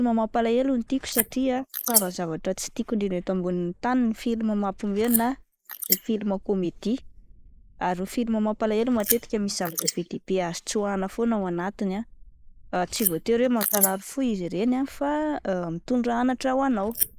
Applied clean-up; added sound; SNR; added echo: neural mask model Resemble Enhance denoiser.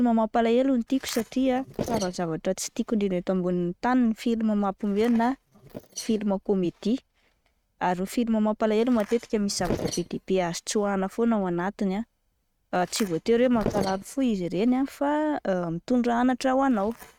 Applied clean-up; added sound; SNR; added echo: neural mask model RNNoise.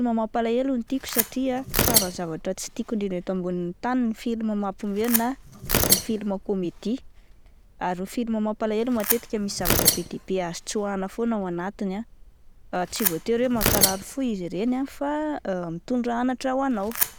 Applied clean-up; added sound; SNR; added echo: none; Tearing; 3 dB; none.